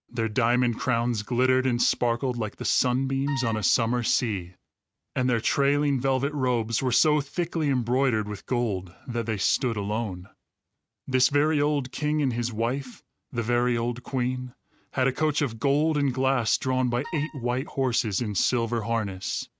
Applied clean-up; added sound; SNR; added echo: neural mask model RNNoise.